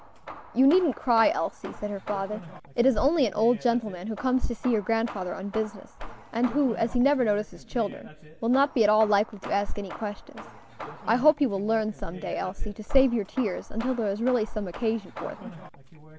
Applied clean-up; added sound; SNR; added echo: none; Hammer / Wood; 17 dB; none.